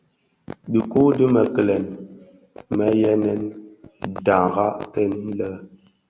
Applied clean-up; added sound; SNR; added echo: none; none; none; none.